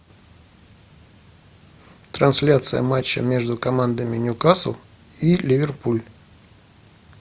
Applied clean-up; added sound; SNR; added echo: none; none; none; none.